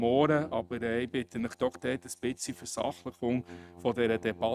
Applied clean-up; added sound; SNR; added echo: neural mask model RNNoise.